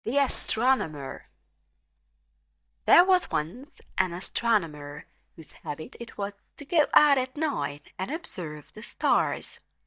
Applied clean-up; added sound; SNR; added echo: neural mask model DeepFilterNet 3.